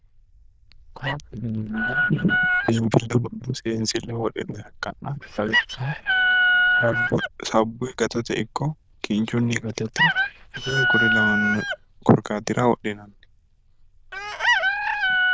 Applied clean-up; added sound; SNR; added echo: neural diffusion model UNIVERSE++.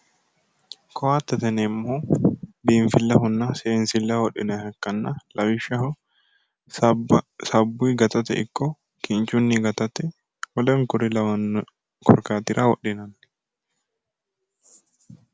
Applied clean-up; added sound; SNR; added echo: none; none; none; none.